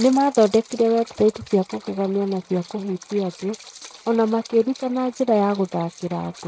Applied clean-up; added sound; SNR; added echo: neural mask model RNNoise.